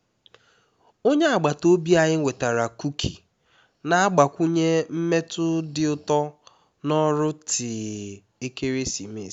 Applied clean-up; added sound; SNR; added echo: none; none; none; none.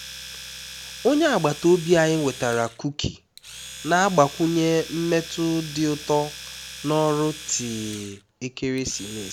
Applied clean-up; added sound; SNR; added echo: none; Domestic sounds, home sounds; 15 dB; none.